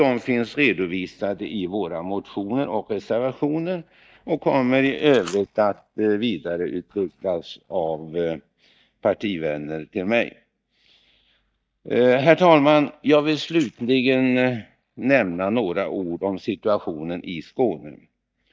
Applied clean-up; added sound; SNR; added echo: neural mask model DeepFilterNet 3.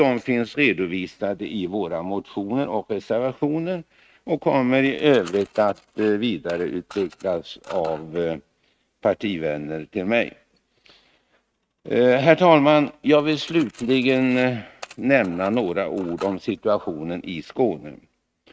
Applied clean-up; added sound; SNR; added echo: neural mask model RNNoise.